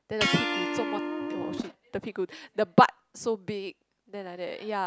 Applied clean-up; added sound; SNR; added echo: none; Electric guitar; 3 dB; none.